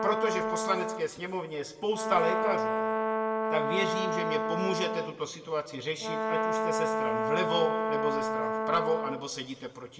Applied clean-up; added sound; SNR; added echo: none; Brass instrument; -2 dB; reverberation time 1.0 s.